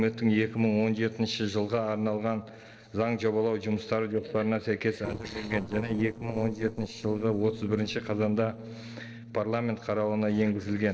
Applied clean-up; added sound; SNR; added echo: neural separator model SepFormer DNS4.